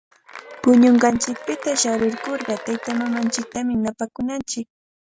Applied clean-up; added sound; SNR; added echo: none; Applause / Cheering; 14 dB; none.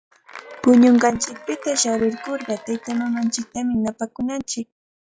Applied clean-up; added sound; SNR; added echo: classical method log-MMSE.